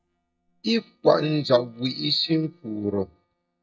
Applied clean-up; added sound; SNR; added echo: neural mask model DeepFilterNet 3.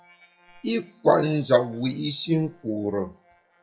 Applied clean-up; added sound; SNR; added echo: classical method WPE with log-MMSE.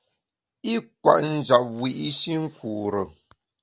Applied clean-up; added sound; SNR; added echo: none; none; none; none.